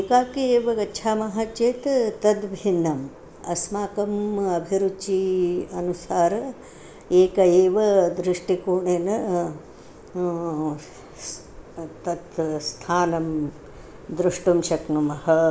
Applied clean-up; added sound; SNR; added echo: none; none; none; none.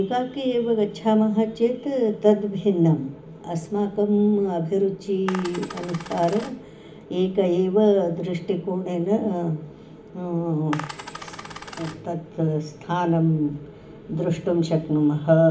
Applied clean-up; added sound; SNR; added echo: none; Coin (dropping); 14 dB; reverberation time 0.4 s.